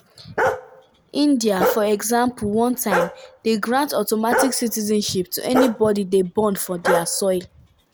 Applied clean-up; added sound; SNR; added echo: none; Bark; 5 dB; none.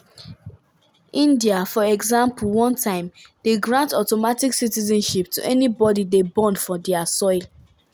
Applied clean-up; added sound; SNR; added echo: none; none; none; none.